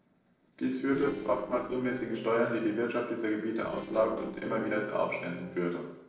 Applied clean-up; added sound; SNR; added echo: neural separator model SepFormer DNS4.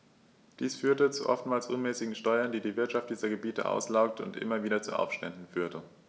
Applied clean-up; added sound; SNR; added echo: none; none; none; none.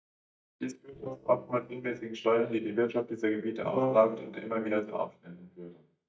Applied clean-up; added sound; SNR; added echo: neural mask model DeepFilterNet 3.